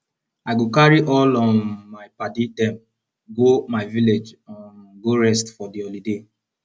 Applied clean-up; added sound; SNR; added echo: none; none; none; none.